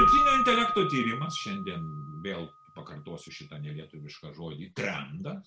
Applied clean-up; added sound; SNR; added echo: none; Keyboard (musical); -3 dB; none.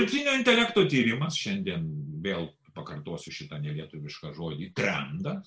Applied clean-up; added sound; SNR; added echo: neural mask model Resemble Enhance denoiser.